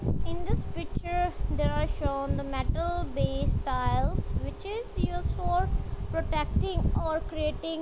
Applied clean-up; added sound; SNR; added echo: none; none; none; none.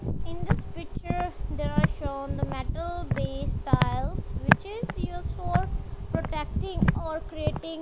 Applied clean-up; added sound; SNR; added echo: none; Walk, footsteps; 1 dB; none.